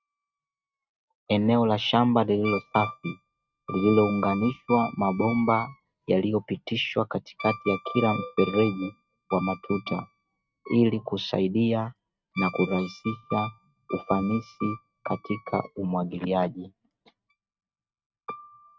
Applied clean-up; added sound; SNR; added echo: neural mask model RNNoise.